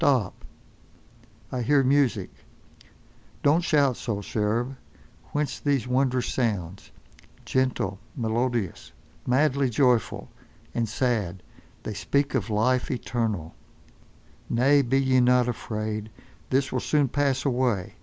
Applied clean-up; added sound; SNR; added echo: none; none; none; none.